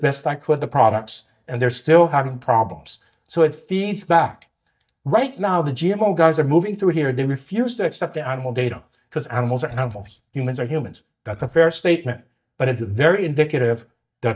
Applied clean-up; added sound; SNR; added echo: neural mask model DeepFilterNet 3.